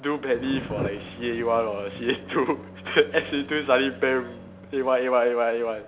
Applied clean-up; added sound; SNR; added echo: none; Thunder + Bowed string instrument; 14 dB; none.